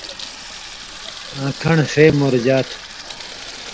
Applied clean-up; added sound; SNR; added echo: none; Sink (filling or washing) / Water tap, faucet; 13 dB; none.